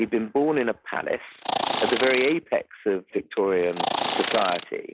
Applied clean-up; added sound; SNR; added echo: none; Insect; -1 dB; none.